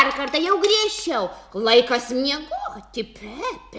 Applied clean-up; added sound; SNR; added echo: none; none; none; none.